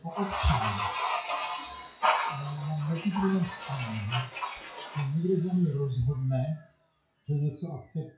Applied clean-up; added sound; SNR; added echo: classical method WPE with log-MMSE.